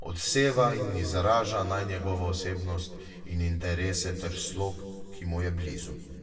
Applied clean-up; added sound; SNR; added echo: none; none; none; reverberation time 2.0 s.